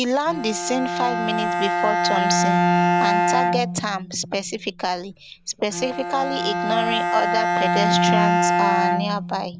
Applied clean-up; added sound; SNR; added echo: none; Bowed string instrument; -3 dB; none.